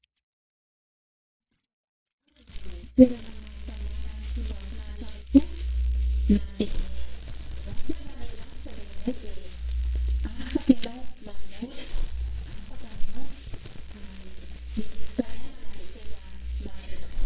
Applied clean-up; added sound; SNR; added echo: neural mask model DeepFilterNet 3.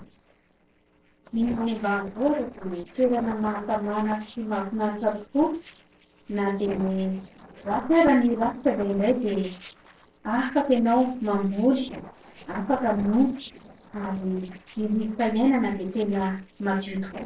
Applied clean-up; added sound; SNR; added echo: neural separator model SepFormer DNS4.